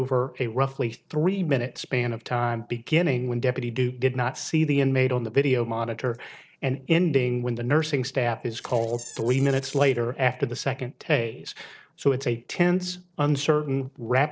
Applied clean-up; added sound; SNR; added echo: neural separator model SepFormer DNS4.